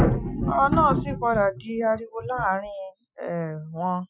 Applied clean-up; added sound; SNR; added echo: classical method Wiener filter.